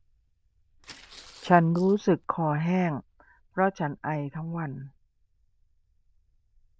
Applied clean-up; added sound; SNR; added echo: neural diffusion model UNIVERSE++.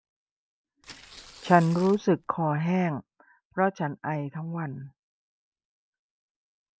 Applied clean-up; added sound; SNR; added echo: none; Tearing; 19 dB; none.